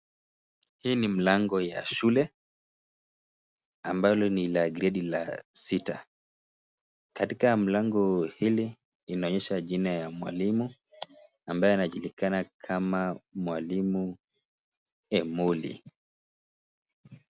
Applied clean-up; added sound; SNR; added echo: none; none; none; none.